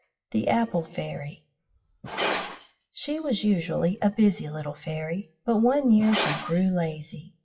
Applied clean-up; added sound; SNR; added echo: classical method WPE with log-MMSE.